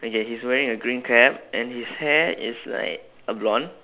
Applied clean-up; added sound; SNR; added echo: none; none; none; none.